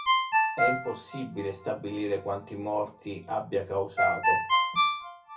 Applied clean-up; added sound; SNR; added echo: none; Ringtone; -4 dB; reverberation time 0.3 s.